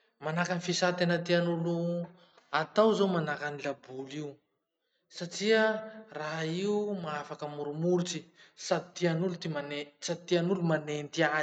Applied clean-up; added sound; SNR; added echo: none; none; none; none.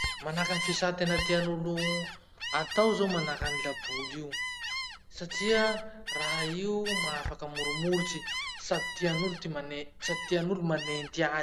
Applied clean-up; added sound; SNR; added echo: none; Gull, seagull; 4 dB; none.